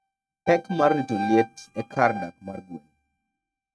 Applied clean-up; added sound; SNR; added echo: neural mask model RNNoise.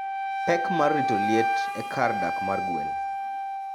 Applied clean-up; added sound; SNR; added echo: none; Wind instrument, woodwind instrument; -2 dB; none.